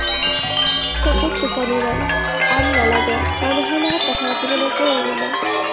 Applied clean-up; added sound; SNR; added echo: none; Chime; -4 dB; none.